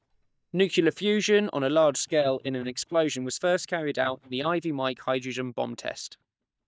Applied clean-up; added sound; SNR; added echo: neural mask model DeepFilterNet 3.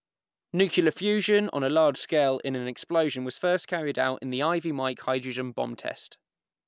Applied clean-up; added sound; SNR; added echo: none; none; none; none.